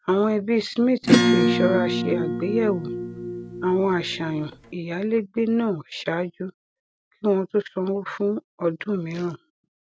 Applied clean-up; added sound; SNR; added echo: none; Acoustic guitar / Strum; -2 dB; none.